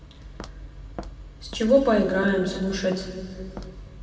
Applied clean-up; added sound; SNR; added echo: none; Walk, footsteps; 20 dB; reverberation time 2.4 s.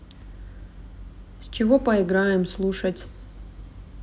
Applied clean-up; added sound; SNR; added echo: none; none; none; none.